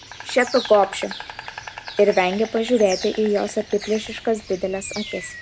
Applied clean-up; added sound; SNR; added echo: none; Insect; 14 dB; none.